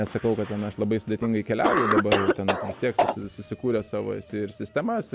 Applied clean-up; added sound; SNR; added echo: none; Cough; 2 dB; none.